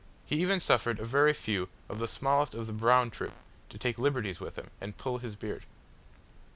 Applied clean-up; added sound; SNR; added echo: none; Fart; 19 dB; none.